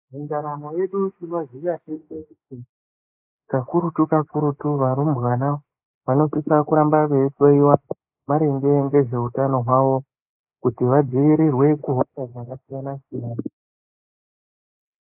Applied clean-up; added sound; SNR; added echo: neural mask model Resemble Enhance denoiser.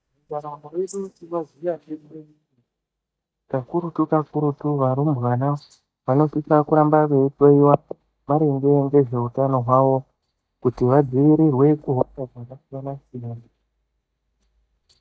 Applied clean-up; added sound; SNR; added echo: neural mask model DeepFilterNet 3.